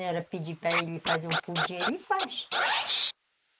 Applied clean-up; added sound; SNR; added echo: neural mask model Resemble Enhance denoiser.